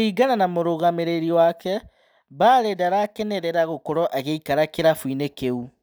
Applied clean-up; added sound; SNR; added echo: none; none; none; none.